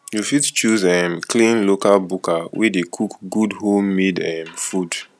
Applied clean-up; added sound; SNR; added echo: none; none; none; none.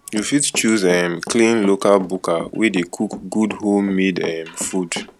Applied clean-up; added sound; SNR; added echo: none; Run; 16 dB; none.